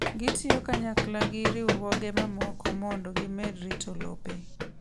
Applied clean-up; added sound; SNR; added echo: none; Run; -3 dB; none.